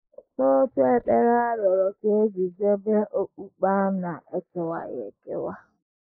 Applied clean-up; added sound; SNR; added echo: neural mask model Resemble Enhance denoiser.